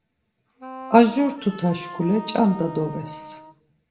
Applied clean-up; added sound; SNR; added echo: none; Wind instrument, woodwind instrument; 15 dB; reverberation time 0.5 s.